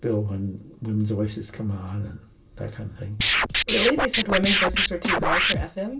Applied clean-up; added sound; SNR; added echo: none; Scratching (performance technique); -5 dB; reverberation time 0.2 s.